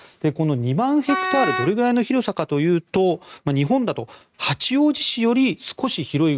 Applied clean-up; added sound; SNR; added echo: neural mask model RNNoise.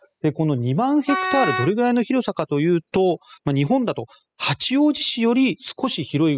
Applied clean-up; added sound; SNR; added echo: classical method spectral subtraction.